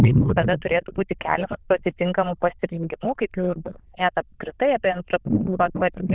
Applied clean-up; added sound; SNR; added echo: neural diffusion model UNIVERSE++.